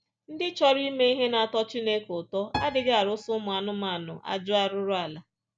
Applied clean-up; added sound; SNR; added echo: none; Piano; 14 dB; none.